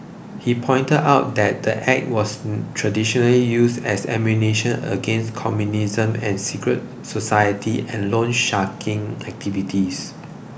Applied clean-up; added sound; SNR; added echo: none; none; none; none.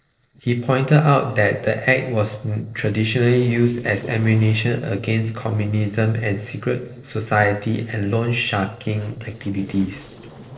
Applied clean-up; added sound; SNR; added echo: neural separator model SepFormer DNS4.